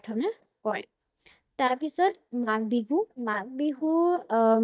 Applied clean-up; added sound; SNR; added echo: neural mask model DeepFilterNet 3.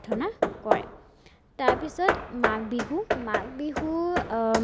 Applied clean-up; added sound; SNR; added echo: none; Hammer / Wood; 0 dB; none.